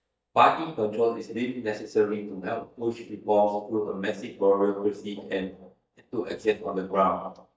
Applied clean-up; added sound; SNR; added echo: neural mask model DeepFilterNet 3.